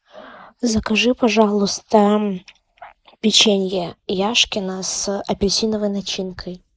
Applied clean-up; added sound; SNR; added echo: neural mask model Resemble Enhance denoiser.